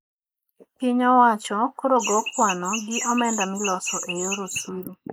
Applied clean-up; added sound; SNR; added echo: neural mask model Resemble Enhance denoiser.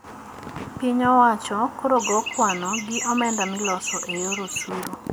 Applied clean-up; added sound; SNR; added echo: none; Chirp, tweet; 6 dB; none.